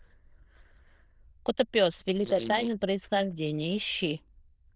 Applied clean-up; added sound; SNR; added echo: neural diffusion model UNIVERSE++.